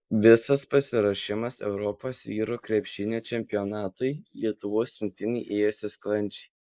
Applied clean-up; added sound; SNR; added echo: neural mask model Resemble Enhance denoiser.